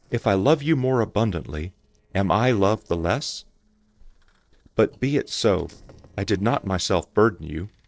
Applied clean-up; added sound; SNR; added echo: neural separator model SepFormer DNS4.